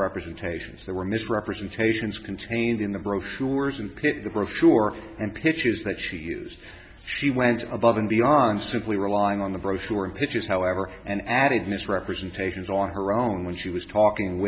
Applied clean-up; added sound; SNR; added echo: none; none; none; none.